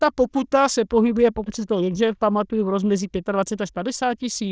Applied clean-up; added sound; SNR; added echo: neural diffusion model UNIVERSE++.